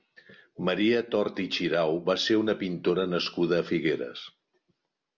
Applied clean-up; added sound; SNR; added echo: none; none; none; none.